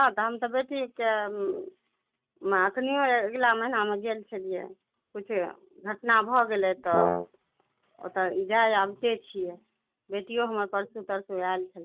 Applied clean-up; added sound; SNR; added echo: neural mask model RNNoise.